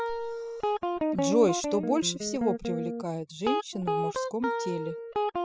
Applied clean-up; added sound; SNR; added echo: classical method spectral subtraction.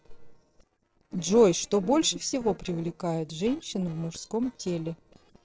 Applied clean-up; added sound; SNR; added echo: neural separator model SepFormer DNS4.